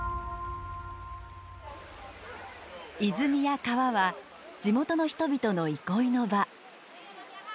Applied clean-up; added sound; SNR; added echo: none; none; none; none.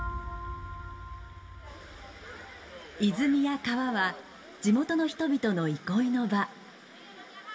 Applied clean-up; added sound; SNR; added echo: none; none; none; reverberation time 1.1 s.